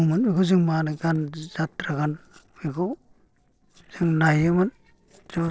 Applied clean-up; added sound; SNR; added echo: neural separator model SepFormer DNS4.